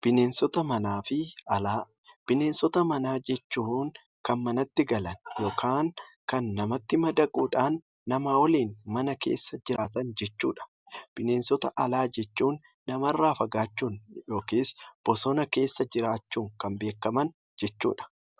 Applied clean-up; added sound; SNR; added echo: none; none; none; none.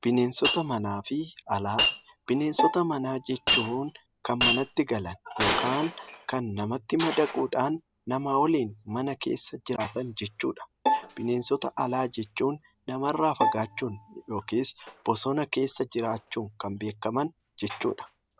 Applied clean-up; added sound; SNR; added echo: none; Shatter + Bowed string instrument; 5 dB; none.